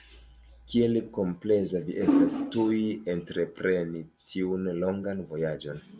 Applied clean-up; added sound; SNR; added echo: none; none; none; none.